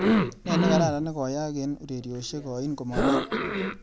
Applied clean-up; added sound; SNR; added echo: none; Cough; -3 dB; none.